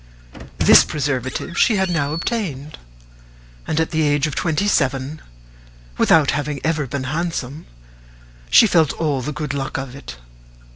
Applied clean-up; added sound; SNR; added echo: none; Squeak; 7 dB; none.